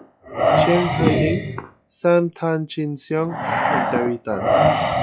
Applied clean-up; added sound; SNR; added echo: classical method log-MMSE.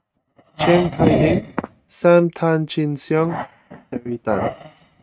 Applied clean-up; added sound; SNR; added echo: neural mask model RNNoise.